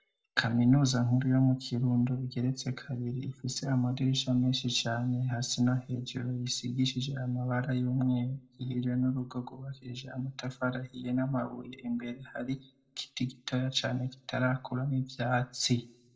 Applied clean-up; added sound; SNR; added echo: none; none; none; reverberation time 0.3 s.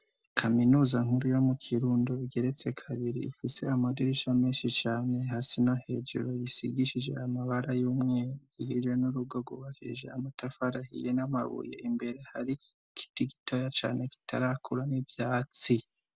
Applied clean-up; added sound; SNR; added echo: none; none; none; none.